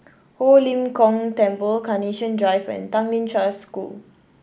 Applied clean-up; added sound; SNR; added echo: none; none; none; none.